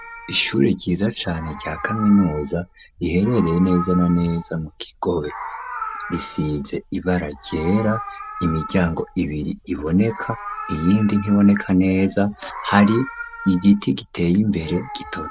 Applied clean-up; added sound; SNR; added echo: none; Meow; 14 dB; none.